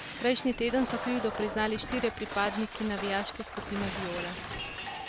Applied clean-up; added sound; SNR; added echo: none; Shatter; 6 dB; none.